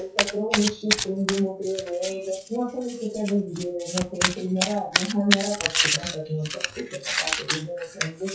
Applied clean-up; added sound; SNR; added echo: classical method WPE with log-MMSE.